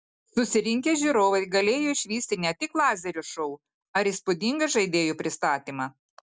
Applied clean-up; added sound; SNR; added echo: none; none; none; none.